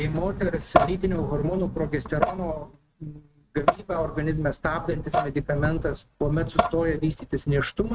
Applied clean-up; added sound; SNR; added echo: neural mask model RNNoise.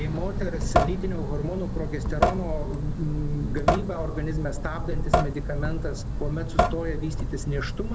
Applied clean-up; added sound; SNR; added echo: none; Drip / Sink (filling or washing) / Water tap, faucet; -4 dB; none.